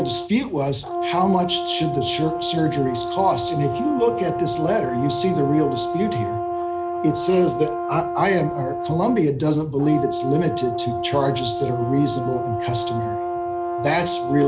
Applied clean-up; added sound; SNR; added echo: none; Brass instrument; 4 dB; none.